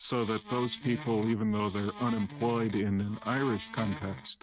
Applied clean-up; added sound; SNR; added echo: neural mask model RNNoise.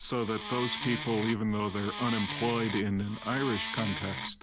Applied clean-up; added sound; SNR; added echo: none; Wood; 7 dB; none.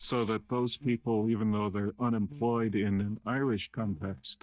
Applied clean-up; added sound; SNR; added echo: neural mask model DeepFilterNet 3.